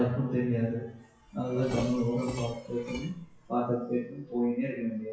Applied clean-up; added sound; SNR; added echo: classical method WPE with log-MMSE.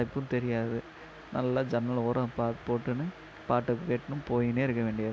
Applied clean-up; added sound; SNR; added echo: none; none; none; none.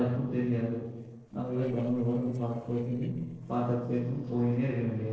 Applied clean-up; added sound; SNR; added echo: neural separator model SepFormer DNS4.